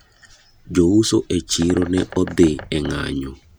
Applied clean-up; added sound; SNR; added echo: none; Bird; 19 dB; none.